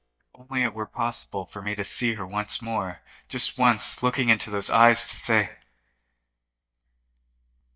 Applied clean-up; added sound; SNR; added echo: neural mask model DeepFilterNet 3.